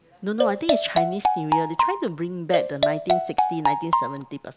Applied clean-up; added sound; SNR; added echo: none; Marimba, xylophone; -5 dB; none.